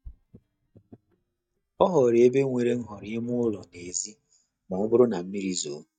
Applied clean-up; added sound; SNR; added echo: neural mask model DeepFilterNet 3.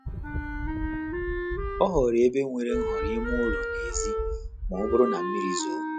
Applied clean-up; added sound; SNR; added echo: classical method log-MMSE.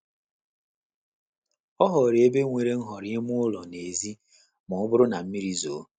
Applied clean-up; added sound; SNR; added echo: none; none; none; none.